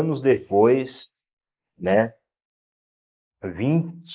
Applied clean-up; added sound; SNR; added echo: neural mask model Resemble Enhance denoiser.